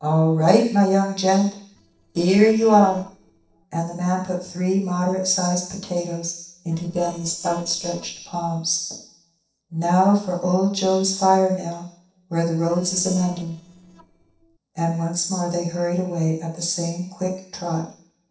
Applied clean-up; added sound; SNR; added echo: neural separator model SepFormer DNS4.